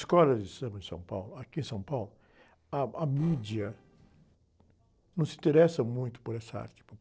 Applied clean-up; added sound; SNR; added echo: neural separator model SepFormer DNS4.